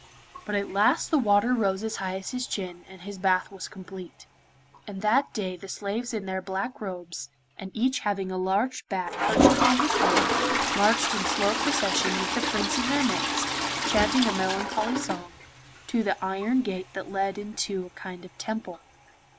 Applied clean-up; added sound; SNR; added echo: none; Toilet flush; 2 dB; none.